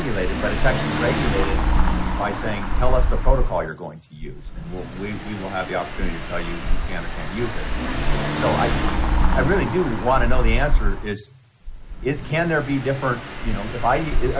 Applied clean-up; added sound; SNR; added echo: none; Engine / Car; -5 dB; none.